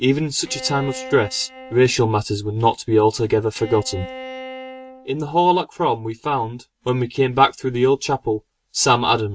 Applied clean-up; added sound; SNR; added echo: neural mask model RNNoise.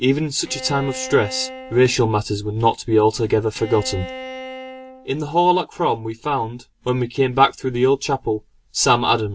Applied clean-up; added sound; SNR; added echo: none; Bowed string instrument; 14 dB; none.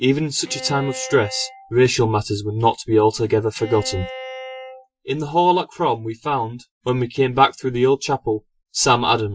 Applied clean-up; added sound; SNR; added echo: classical method Wiener filter.